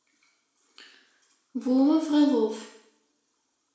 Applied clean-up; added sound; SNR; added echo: none; none; none; reverberation time 0.6 s.